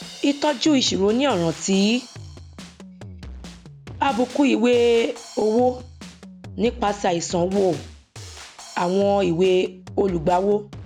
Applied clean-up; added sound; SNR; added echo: none; Drum kit; 17 dB; none.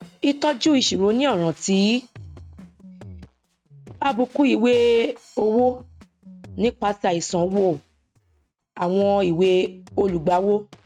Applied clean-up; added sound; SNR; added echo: neural mask model RNNoise.